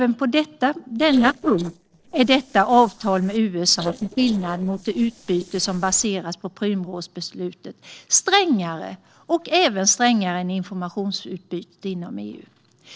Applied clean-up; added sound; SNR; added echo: neural separator model SepFormer DNS4.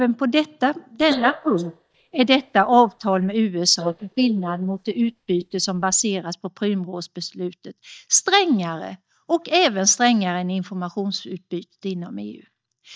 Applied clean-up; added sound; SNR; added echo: neural mask model DeepFilterNet 3.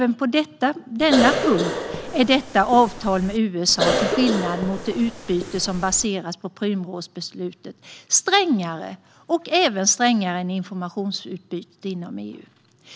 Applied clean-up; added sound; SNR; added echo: none; Cough; 4 dB; none.